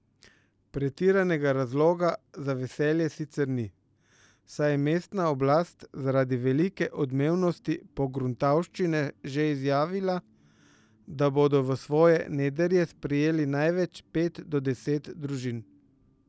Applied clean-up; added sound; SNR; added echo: none; none; none; none.